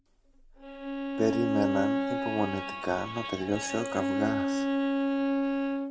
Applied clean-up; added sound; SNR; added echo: none; Bowed string instrument; -3 dB; reverberation time 0.9 s.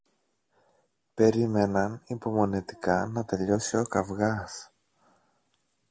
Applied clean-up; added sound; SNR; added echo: none; none; none; none.